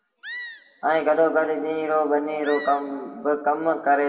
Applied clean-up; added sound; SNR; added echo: none; Animal; 17 dB; reverberation time 1.8 s.